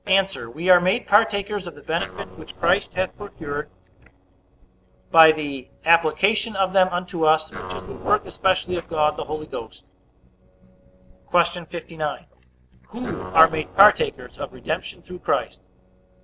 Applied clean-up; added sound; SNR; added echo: neural separator model SepFormer DNS4.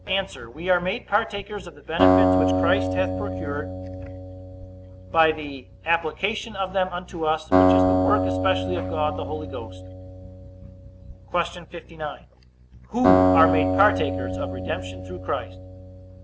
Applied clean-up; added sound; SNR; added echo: none; Acoustic guitar; -2 dB; none.